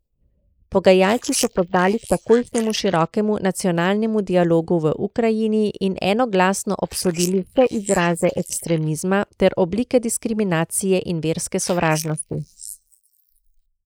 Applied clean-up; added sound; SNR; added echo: neural mask model Resemble Enhance denoiser.